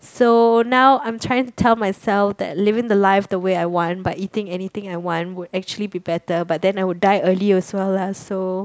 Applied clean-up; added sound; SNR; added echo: none; none; none; none.